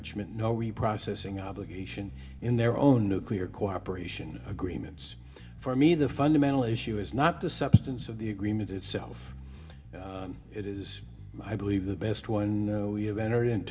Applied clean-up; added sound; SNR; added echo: none; Bass guitar; 16 dB; reverberation time 0.3 s.